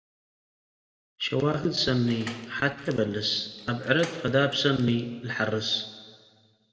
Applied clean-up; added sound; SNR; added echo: none; Door; 18 dB; reverberation time 1.4 s.